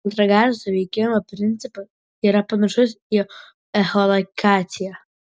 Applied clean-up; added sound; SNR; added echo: none; none; none; none.